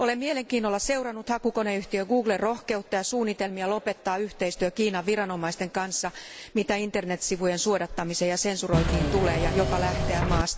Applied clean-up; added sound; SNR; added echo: none; Engine / Mechanisms; -2 dB; none.